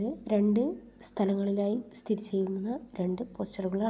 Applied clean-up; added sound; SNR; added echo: none; none; none; none.